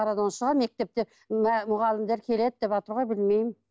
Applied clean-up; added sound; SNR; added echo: none; none; none; none.